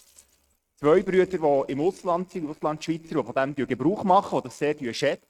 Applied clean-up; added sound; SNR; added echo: neural mask model RNNoise.